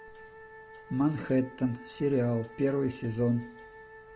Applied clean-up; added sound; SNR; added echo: none; Wind instrument, woodwind instrument; 19 dB; none.